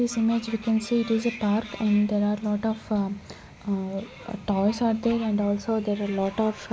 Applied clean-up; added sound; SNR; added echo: none; none; none; none.